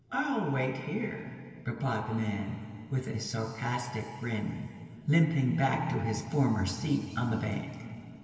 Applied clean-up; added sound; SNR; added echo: none; none; none; reverberation time 2.6 s.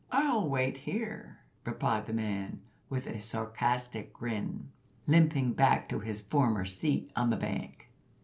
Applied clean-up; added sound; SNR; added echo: none; none; none; none.